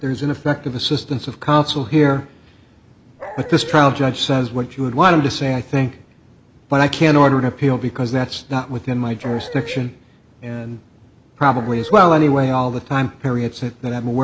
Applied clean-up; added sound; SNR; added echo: none; Dog; 13 dB; none.